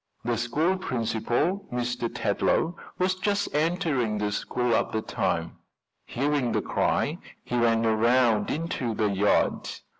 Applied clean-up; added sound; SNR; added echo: none; none; none; none.